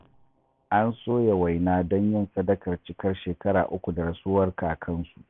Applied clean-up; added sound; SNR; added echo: none; none; none; none.